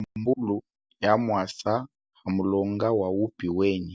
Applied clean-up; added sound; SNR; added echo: none; none; none; none.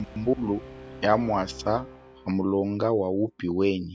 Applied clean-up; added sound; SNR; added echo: none; Brass instrument; 18 dB; none.